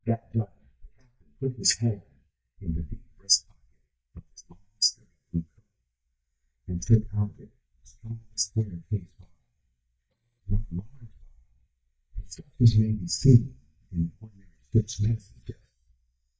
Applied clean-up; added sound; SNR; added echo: neural mask model DeepFilterNet 3.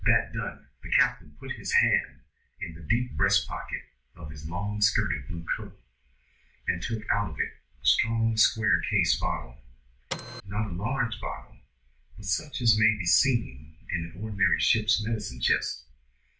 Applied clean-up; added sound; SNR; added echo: none; Printer; 6 dB; reverberation time 0.2 s.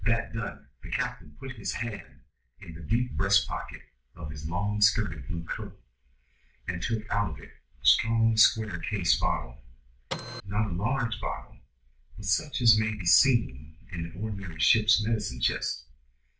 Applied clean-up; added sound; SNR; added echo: neural separator model SepFormer DNS4.